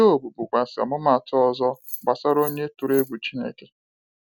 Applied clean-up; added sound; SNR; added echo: none; Keys jangling; 14 dB; none.